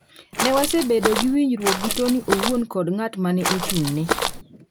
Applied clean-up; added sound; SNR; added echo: none; Walk, footsteps; 2 dB; none.